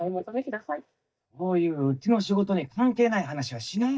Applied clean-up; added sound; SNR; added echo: neural mask model DeepFilterNet 3.